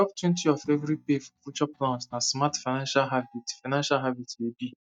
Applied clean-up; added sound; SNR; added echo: neural mask model DeepFilterNet 3.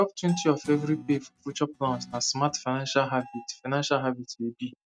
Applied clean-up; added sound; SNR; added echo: neural mask model RNNoise.